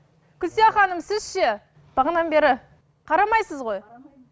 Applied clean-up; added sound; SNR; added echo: none; none; none; none.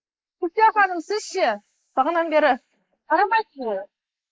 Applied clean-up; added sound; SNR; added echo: neural mask model Resemble Enhance denoiser.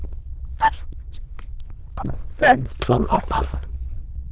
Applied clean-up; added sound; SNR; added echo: neural diffusion model UNIVERSE++.